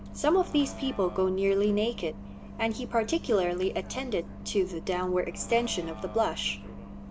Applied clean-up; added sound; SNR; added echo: none; Bus; 12 dB; none.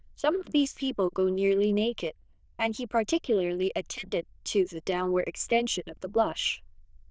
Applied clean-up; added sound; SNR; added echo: neural diffusion model UNIVERSE++.